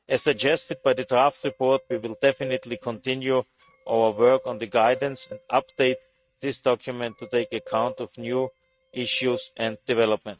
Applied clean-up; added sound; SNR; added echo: neural mask model RNNoise.